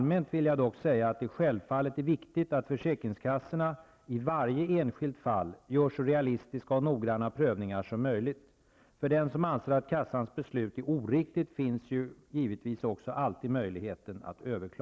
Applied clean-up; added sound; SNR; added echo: none; none; none; none.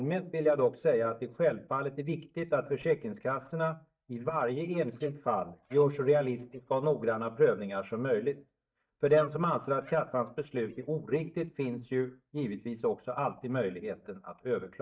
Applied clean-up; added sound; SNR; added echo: neural mask model DeepFilterNet 3.